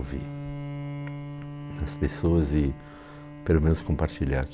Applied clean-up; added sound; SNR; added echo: none; Bowed string instrument; 10 dB; none.